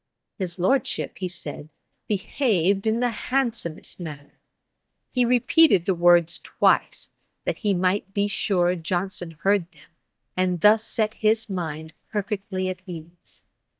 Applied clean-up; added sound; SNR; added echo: neural mask model DeepFilterNet 3.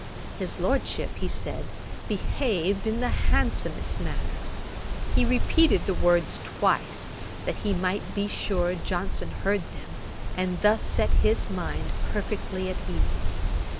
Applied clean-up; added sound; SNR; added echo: none; Wind; -2 dB; none.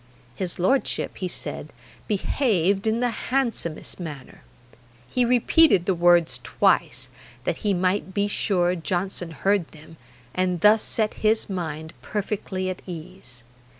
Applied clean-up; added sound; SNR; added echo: none; none; none; none.